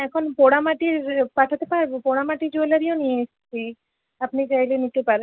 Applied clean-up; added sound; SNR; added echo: none; none; none; none.